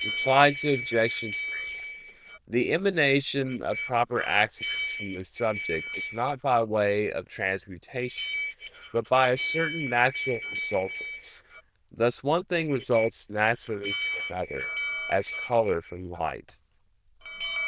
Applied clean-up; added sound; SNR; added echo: neural diffusion model UNIVERSE++.